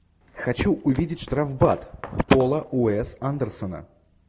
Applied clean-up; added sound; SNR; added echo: none; Walk, footsteps; 19 dB; none.